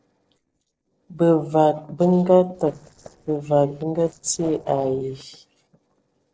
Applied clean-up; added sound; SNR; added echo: neural separator model SepFormer DNS4.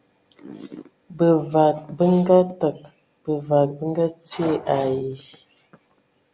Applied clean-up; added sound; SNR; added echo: none; none; none; none.